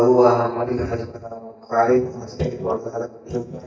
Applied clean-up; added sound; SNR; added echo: neural mask model DeepFilterNet 3.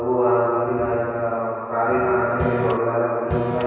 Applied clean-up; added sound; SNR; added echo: none; Printer; 3 dB; reverberation time 2.2 s.